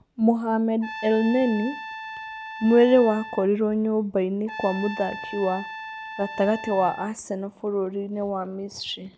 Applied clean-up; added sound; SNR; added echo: none; Trumpet; 13 dB; none.